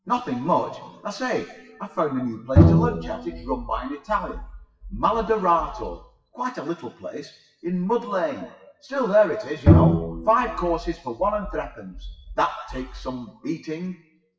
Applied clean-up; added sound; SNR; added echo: classical method WPE with log-MMSE.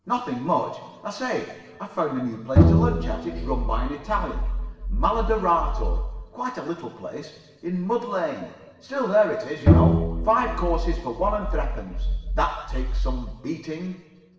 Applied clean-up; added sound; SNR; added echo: none; Bowed string instrument; -5 dB; reverberation time 1.3 s.